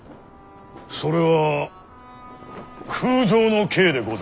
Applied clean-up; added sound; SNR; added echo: none; none; none; none.